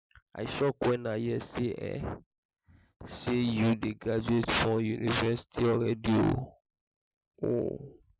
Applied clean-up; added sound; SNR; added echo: none; none; none; none.